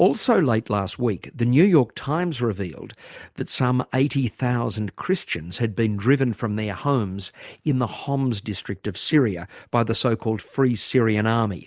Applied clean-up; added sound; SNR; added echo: neural mask model Resemble Enhance denoiser.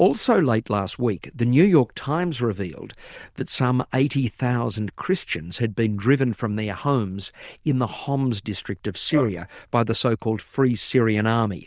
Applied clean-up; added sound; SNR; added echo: neural diffusion model UNIVERSE++.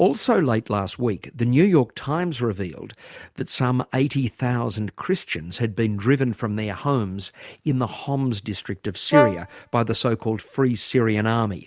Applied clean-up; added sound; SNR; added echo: none; Brass instrument; 2 dB; none.